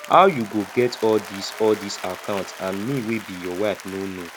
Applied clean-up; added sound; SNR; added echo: none; Applause; 15 dB; none.